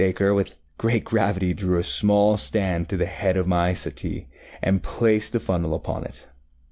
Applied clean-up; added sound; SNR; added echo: none; none; none; none.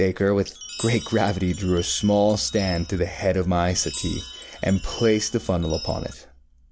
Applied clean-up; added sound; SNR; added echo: none; Chime; 14 dB; none.